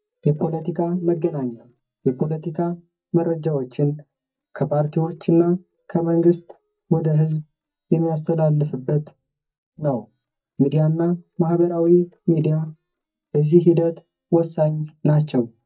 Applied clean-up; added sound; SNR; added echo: neural mask model DeepFilterNet 3.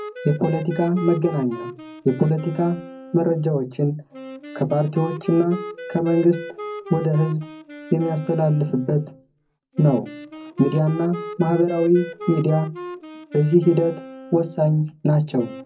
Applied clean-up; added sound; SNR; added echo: none; Wind instrument, woodwind instrument; 14 dB; reverberation time 0.3 s.